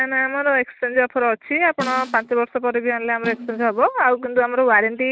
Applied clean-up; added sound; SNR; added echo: neural mask model RNNoise.